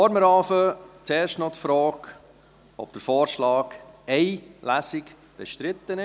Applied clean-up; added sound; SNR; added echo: none; none; none; none.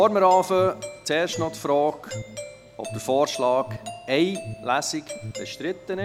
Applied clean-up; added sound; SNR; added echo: none; Alarm + Doorbell; 13 dB; none.